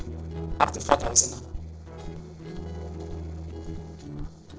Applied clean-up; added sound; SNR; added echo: neural separator model SepFormer DNS4.